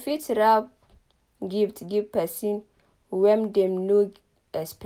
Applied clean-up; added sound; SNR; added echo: none; none; none; none.